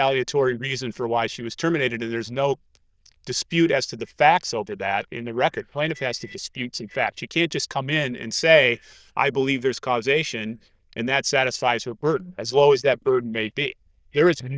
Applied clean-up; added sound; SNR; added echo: neural diffusion model UNIVERSE++.